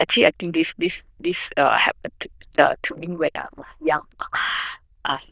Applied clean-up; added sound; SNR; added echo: neural diffusion model UNIVERSE++.